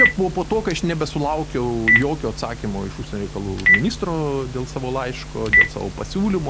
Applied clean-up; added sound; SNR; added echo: none; Telephone; -1 dB; none.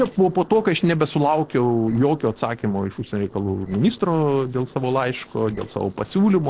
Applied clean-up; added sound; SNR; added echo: neural separator model SepFormer DNS4.